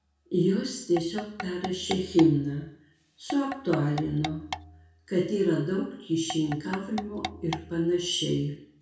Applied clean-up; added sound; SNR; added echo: none; Tap / Percussion; 12 dB; reverberation time 0.5 s.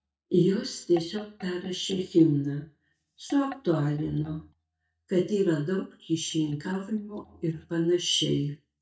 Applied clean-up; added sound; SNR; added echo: neural mask model DeepFilterNet 3.